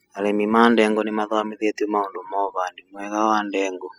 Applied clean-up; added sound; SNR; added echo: classical method spectral subtraction.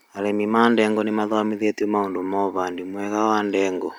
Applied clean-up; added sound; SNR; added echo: none; none; none; none.